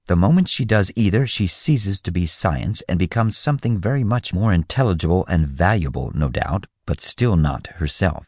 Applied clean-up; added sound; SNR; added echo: none; none; none; none.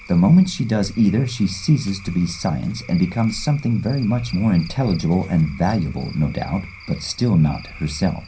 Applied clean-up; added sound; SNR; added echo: none; Cricket / Frog; 19 dB; reverberation time 0.3 s.